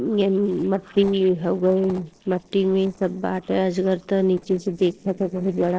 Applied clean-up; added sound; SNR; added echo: neural separator model SepFormer DNS4.